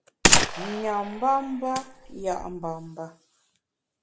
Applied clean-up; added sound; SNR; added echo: none; Gunshot, gunfire; -5 dB; none.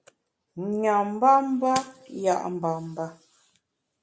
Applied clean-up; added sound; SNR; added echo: none; none; none; none.